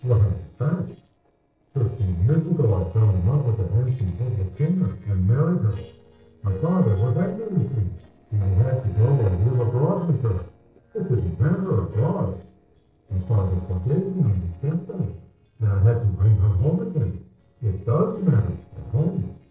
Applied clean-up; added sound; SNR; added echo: neural separator model SepFormer DNS4.